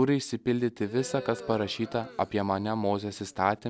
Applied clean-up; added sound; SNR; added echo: none; Crowd; 17 dB; none.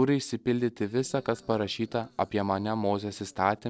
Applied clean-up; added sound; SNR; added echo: neural separator model SepFormer DNS4.